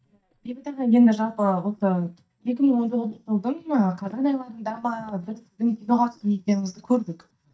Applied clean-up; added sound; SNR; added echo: neural mask model DeepFilterNet 3.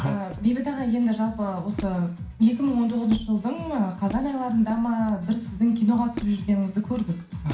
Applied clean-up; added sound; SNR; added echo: none; Squeak; 16 dB; reverberation time 0.5 s.